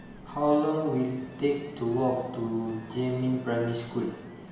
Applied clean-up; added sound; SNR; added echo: none; Ocean; 19 dB; reverberation time 1.0 s.